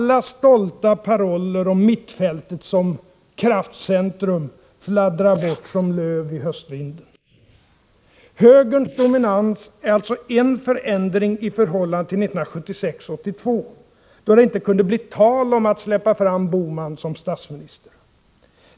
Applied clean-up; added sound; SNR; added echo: neural mask model Resemble Enhance denoiser.